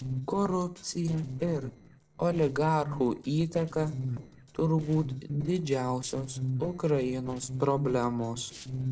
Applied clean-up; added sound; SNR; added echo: neural separator model SepFormer DNS4.